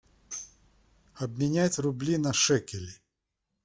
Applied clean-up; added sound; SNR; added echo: classical method log-MMSE.